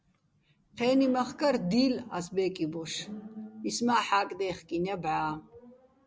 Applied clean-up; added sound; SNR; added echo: none; none; none; none.